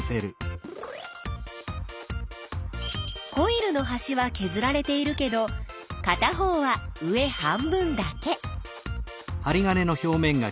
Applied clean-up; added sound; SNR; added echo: none; none; none; none.